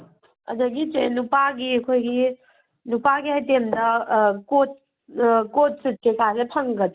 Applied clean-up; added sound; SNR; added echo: none; none; none; none.